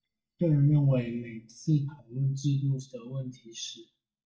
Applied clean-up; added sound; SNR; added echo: neural mask model DeepFilterNet 3.